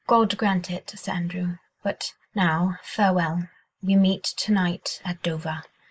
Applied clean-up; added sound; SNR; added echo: neural mask model Resemble Enhance denoiser.